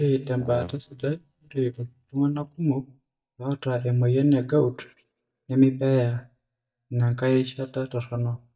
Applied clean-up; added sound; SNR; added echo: neural mask model DeepFilterNet 3.